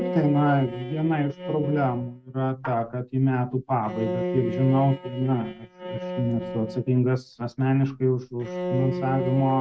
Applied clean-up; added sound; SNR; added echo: neural mask model RNNoise.